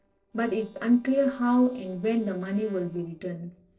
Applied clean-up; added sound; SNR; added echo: neural separator model SepFormer DNS4.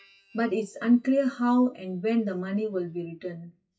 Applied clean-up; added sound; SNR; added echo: classical method WPE with log-MMSE.